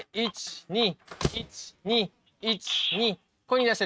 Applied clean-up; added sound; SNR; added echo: neural mask model RNNoise.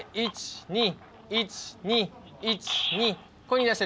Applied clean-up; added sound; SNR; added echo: none; none; none; none.